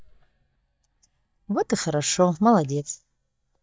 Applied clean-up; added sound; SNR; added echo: neural mask model DeepFilterNet 3.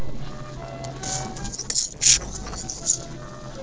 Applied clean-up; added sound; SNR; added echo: neural separator model SepFormer DNS4.